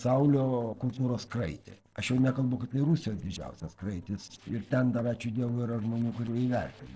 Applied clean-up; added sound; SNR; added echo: neural separator model SepFormer DNS4.